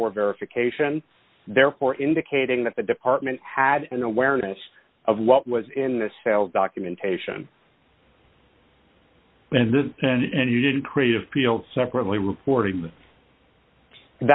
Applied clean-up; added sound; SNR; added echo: none; none; none; none.